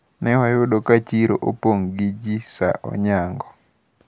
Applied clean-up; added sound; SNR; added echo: none; none; none; none.